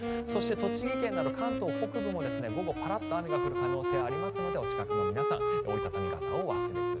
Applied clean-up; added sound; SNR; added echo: none; Wind instrument, woodwind instrument; -3 dB; none.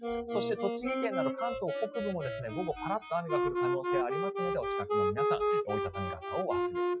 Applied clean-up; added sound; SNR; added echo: classical method Wiener filter.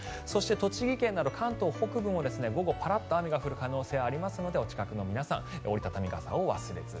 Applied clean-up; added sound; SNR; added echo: none; none; none; none.